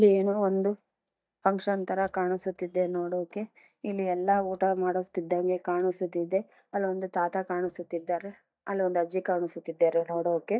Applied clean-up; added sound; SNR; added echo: neural mask model DeepFilterNet 3.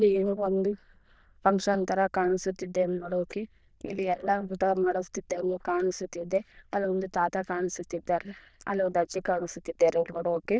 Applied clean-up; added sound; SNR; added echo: neural diffusion model UNIVERSE++.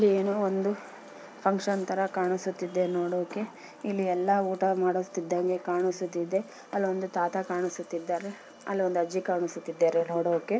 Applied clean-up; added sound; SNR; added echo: none; none; none; none.